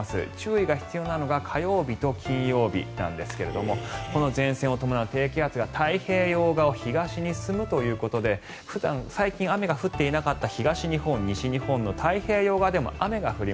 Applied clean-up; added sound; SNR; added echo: none; none; none; none.